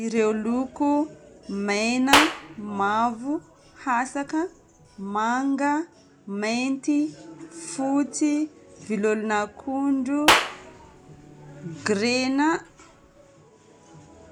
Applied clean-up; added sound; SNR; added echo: none; Clapping; 2 dB; none.